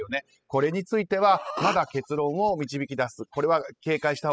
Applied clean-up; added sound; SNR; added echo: classical method spectral subtraction.